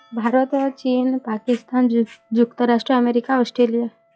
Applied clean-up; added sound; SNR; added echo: classical method log-MMSE.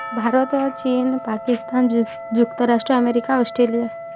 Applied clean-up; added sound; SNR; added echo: none; Wind instrument, woodwind instrument + Percussion; 13 dB; none.